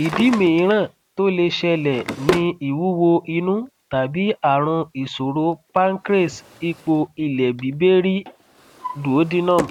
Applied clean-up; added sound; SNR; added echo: none; Drawer open or close; 13 dB; none.